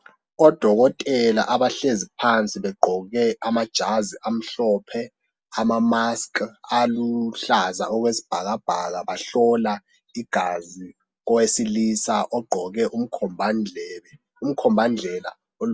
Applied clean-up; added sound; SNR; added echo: none; none; none; none.